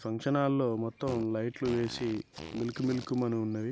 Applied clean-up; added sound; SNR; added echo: none; Fart; 15 dB; none.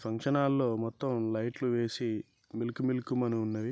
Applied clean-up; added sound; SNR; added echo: none; none; none; none.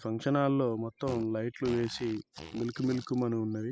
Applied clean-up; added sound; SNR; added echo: classical method spectral subtraction.